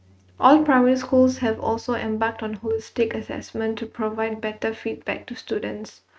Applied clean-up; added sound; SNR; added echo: neural mask model RNNoise.